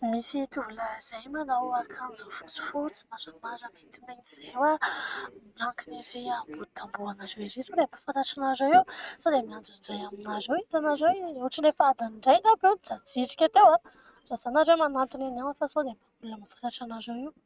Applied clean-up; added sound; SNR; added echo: neural mask model RNNoise.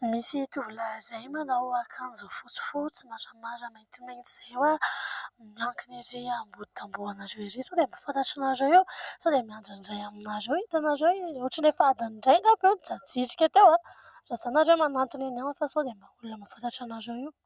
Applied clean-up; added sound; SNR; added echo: none; none; none; none.